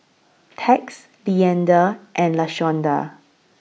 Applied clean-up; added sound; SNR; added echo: none; none; none; none.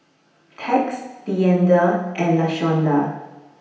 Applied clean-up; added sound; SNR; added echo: none; none; none; reverberation time 0.9 s.